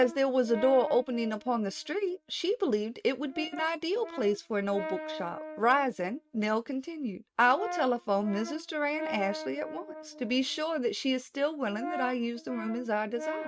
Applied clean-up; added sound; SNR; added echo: neural mask model RNNoise.